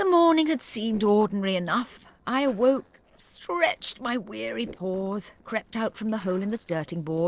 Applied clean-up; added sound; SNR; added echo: neural separator model SepFormer DNS4.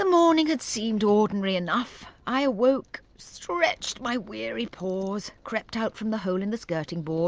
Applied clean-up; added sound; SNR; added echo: none; none; none; none.